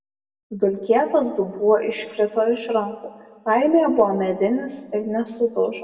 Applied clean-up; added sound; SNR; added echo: none; none; none; reverberation time 1.4 s.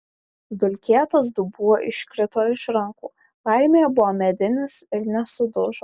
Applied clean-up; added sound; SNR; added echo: none; none; none; none.